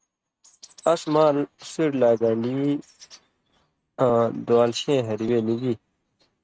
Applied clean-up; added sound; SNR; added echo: neural mask model RNNoise.